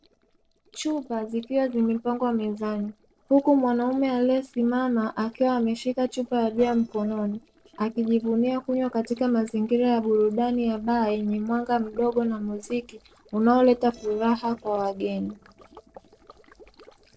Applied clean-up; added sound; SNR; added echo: neural separator model SepFormer DNS4.